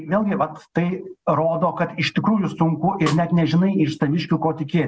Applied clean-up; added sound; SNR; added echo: none; Snare drum; 15 dB; none.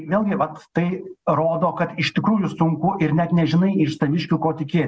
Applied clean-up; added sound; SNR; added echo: none; none; none; none.